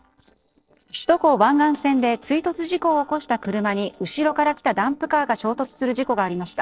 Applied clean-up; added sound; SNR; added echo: neural separator model SepFormer DNS4.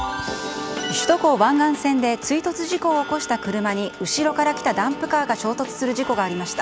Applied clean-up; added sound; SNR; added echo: none; Clock; 16 dB; none.